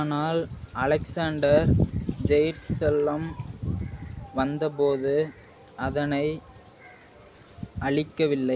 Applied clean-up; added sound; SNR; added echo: none; none; none; none.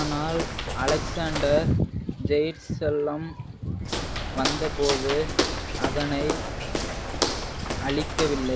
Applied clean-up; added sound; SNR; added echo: none; Walk, footsteps; 2 dB; none.